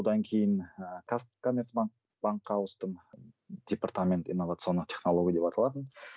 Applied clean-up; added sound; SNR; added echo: none; none; none; none.